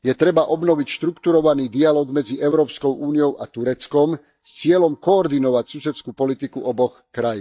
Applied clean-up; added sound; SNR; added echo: neural mask model DeepFilterNet 3.